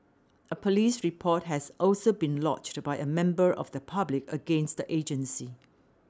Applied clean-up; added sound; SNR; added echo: none; none; none; none.